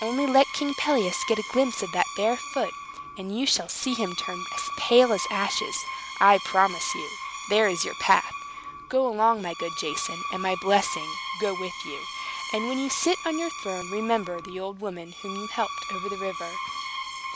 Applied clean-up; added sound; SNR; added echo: none; Screech; 8 dB; none.